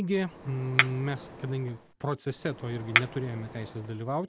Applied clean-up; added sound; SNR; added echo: none; Chink, clink; 1 dB; none.